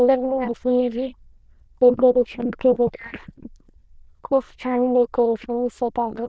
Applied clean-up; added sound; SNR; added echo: neural diffusion model UNIVERSE++.